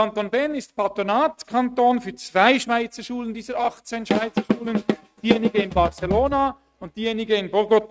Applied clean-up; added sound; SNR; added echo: neural mask model RNNoise.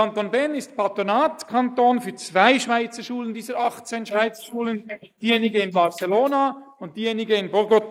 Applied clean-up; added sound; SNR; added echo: neural mask model Resemble Enhance denoiser.